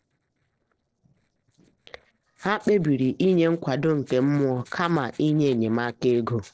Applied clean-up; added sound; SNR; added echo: neural separator model SepFormer DNS4.